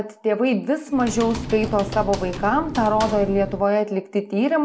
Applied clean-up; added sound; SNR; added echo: none; Computer keyboard; 12 dB; none.